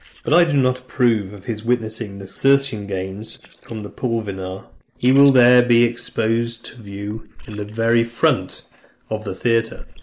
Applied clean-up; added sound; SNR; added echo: neural mask model Resemble Enhance denoiser.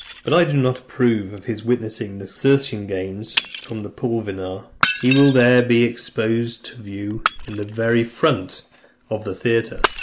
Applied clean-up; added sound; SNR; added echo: none; Shatter; 8 dB; none.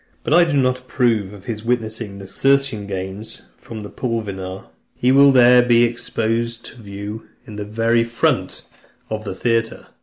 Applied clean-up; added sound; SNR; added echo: none; none; none; none.